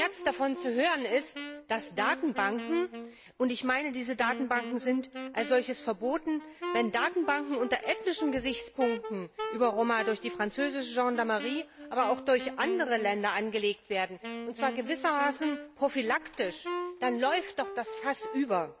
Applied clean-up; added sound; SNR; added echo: none; Wind instrument, woodwind instrument; 11 dB; none.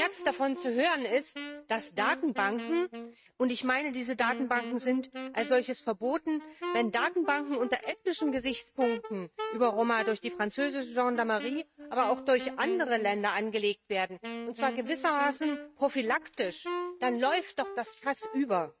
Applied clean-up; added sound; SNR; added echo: neural mask model RNNoise.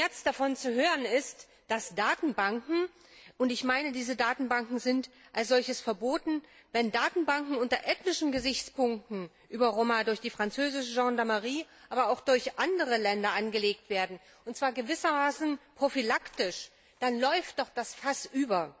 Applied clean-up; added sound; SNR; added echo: none; none; none; none.